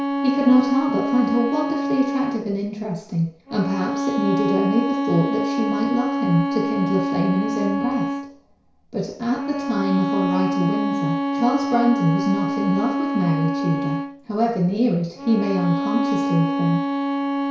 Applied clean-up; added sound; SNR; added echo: none; Bowed string instrument; 1 dB; reverberation time 0.6 s.